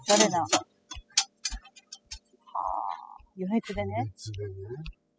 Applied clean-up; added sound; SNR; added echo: classical method spectral subtraction.